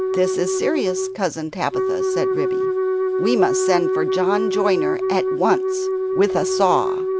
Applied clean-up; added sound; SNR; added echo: none; Wind instrument, woodwind instrument; -2 dB; none.